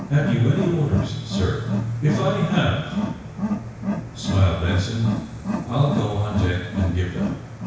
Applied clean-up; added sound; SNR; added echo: none; Wild animals; 4 dB; reverberation time 1.1 s.